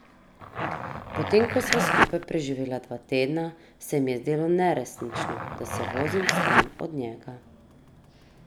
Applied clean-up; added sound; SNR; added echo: none; Zipper (clothing); -2 dB; none.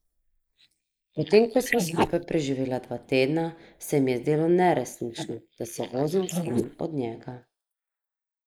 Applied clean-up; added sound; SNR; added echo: neural mask model Resemble Enhance denoiser.